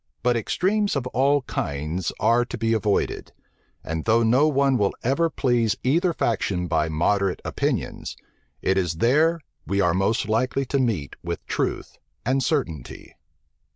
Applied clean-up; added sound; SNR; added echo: none; none; none; none.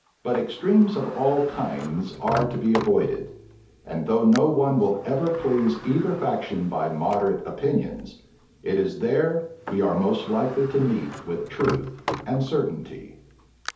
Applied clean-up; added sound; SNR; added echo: none; Sliding door; 13 dB; reverberation time 0.6 s.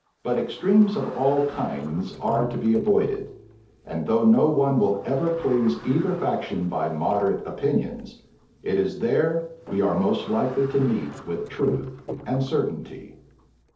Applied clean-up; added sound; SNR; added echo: neural separator model SepFormer DNS4.